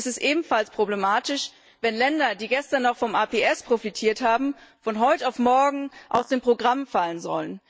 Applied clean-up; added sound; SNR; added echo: neural mask model DeepFilterNet 3.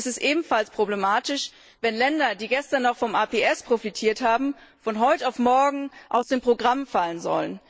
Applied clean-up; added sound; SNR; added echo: neural mask model Resemble Enhance denoiser.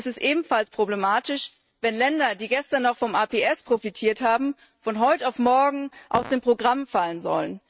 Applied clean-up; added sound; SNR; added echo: neural mask model RNNoise.